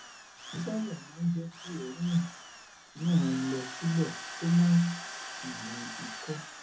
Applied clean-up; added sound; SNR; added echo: none; Drill; 12 dB; reverberation time 0.3 s.